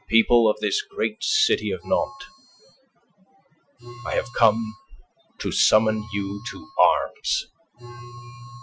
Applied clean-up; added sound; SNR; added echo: classical method Wiener filter.